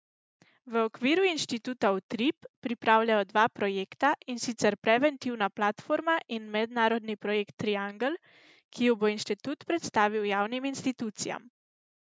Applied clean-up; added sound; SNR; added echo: none; none; none; none.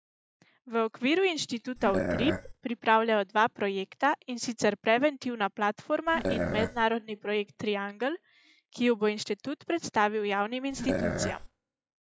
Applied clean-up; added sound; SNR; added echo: classical method log-MMSE.